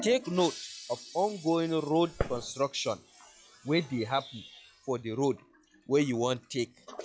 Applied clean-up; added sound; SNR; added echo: classical method log-MMSE.